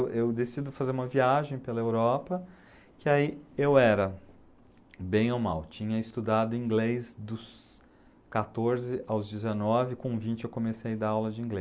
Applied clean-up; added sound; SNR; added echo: none; none; none; none.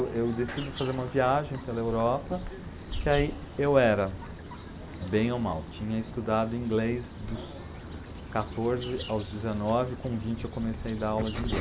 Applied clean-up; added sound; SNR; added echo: none; Bird vocalization, bird call, bird song; 9 dB; none.